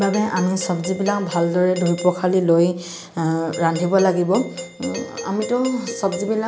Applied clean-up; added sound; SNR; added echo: none; Doorbell; 13 dB; none.